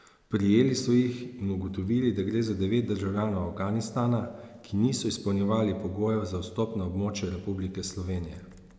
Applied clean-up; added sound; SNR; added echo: none; none; none; none.